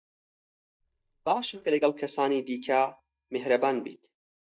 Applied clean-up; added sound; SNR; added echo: neural mask model DeepFilterNet 3.